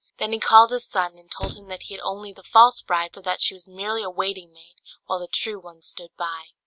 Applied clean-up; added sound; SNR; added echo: none; Slam; 17 dB; none.